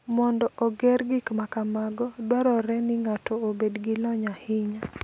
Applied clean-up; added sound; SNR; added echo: none; none; none; none.